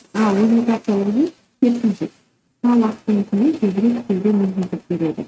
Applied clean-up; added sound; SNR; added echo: neural mask model RNNoise.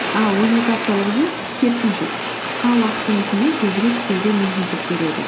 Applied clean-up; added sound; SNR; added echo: none; Fire; 4 dB; none.